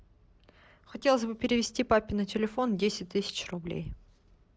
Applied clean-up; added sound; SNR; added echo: none; none; none; none.